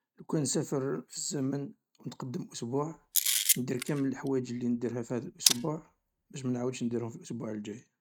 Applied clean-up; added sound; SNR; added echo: neural mask model RNNoise.